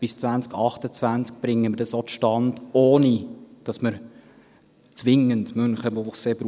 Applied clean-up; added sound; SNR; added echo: none; none; none; none.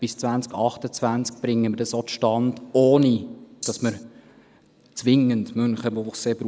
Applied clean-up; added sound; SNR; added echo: none; Rattle (instrument); 11 dB; none.